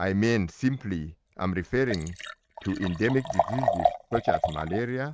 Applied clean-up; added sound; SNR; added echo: neural mask model RNNoise.